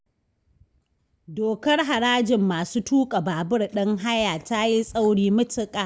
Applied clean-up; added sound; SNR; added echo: none; none; none; none.